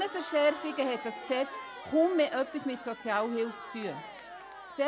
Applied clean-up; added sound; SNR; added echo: none; Crowd; 12 dB; none.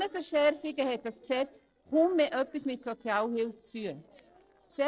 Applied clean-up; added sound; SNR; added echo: neural separator model SepFormer DNS4.